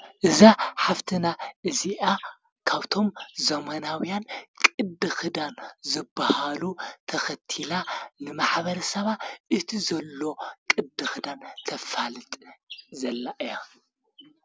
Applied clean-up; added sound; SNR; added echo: none; none; none; none.